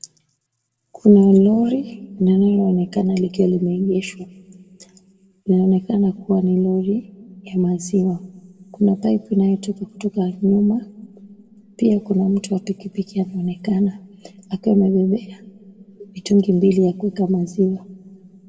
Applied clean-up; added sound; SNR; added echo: none; none; none; reverberation time 1.3 s.